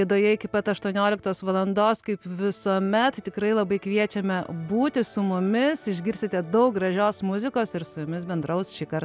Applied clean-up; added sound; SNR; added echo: none; none; none; none.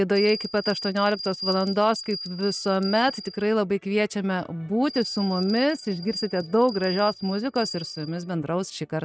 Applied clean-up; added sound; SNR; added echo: neural mask model RNNoise.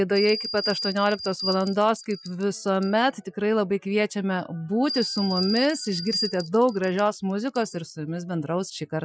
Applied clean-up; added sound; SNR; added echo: classical method Wiener filter.